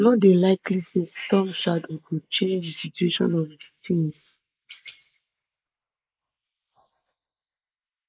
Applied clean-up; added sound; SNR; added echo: neural mask model Resemble Enhance denoiser.